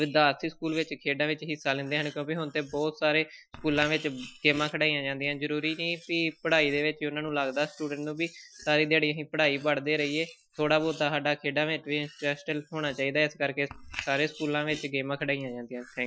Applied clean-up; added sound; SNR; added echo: classical method Wiener filter.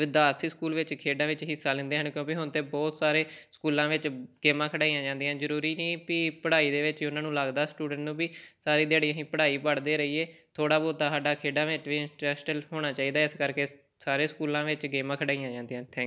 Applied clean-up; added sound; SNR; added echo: none; none; none; none.